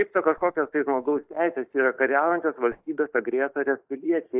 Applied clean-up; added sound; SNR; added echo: neural mask model DeepFilterNet 3.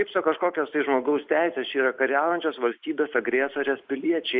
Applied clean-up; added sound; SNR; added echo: neural mask model Resemble Enhance denoiser.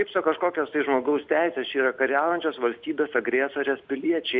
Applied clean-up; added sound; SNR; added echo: none; none; none; none.